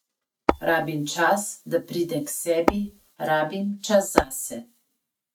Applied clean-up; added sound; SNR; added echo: neural mask model RNNoise.